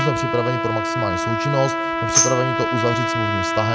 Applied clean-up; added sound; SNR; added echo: none; Trumpet + Tambourine; -2 dB; none.